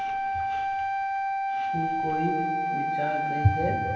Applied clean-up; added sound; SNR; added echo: none; Wind instrument, woodwind instrument; -4 dB; reverberation time 2.4 s.